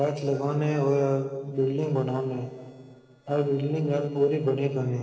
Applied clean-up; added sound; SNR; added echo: neural separator model SepFormer DNS4.